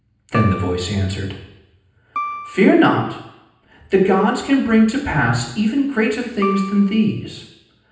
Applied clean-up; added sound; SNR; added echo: none; Piano; 12 dB; reverberation time 0.9 s.